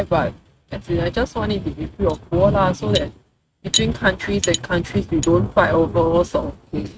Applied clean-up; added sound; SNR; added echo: neural mask model RNNoise.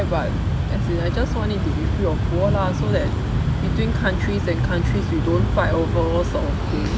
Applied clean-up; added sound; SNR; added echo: none; none; none; none.